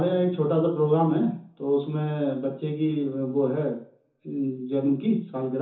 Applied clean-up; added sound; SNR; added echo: none; none; none; reverberation time 0.6 s.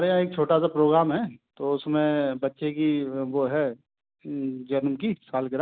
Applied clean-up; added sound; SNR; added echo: none; none; none; none.